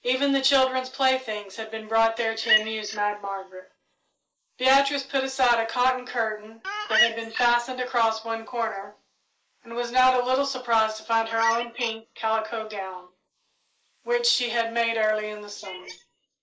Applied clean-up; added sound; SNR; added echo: neural mask model Resemble Enhance denoiser.